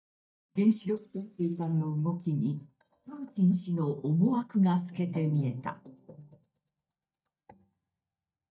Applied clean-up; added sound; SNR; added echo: neural mask model DeepFilterNet 3.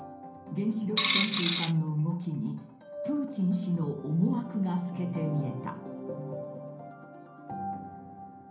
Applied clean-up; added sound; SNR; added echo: none; Coin (dropping); -3 dB; reverberation time 0.6 s.